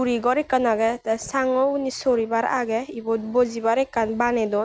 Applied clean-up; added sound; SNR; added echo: none; none; none; none.